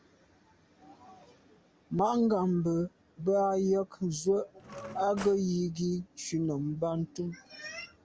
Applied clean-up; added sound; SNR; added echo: none; Cutlery, silverware / Drawer open or close; 15 dB; none.